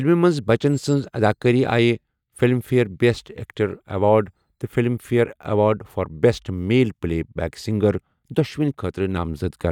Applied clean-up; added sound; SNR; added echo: neural mask model DeepFilterNet 3.